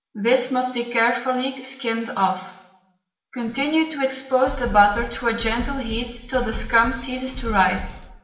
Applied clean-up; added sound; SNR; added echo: none; Drum kit; 9 dB; reverberation time 0.8 s.